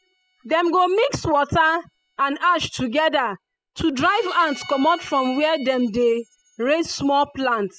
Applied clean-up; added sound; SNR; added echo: classical method spectral subtraction.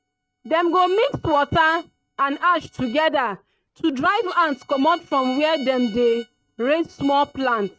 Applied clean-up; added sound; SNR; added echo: neural mask model RNNoise.